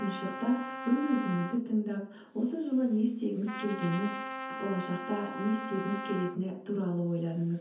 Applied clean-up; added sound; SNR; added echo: none; Trumpet; 10 dB; reverberation time 0.5 s.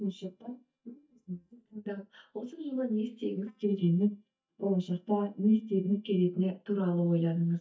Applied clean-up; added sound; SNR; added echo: neural mask model DeepFilterNet 3.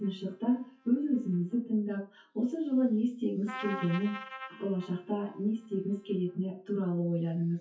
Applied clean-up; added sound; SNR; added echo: classical method WPE with log-MMSE.